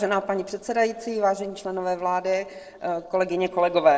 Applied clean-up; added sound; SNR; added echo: neural separator model SepFormer DNS4.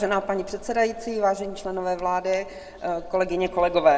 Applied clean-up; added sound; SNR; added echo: none; Computer keyboard; 20 dB; reverberation time 0.2 s.